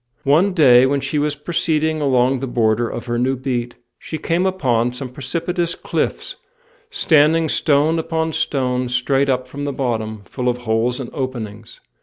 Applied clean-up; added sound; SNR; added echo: none; none; none; none.